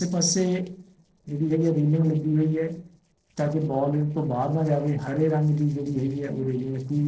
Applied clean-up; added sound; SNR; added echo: neural separator model SepFormer DNS4.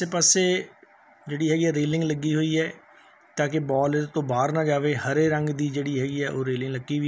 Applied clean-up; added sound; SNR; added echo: none; none; none; none.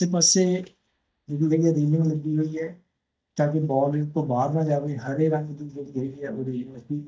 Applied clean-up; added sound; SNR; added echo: neural mask model DeepFilterNet 3.